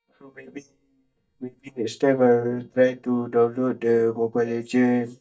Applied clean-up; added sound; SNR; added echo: neural mask model DeepFilterNet 3.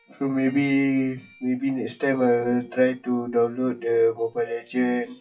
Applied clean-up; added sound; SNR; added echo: classical method WPE with log-MMSE.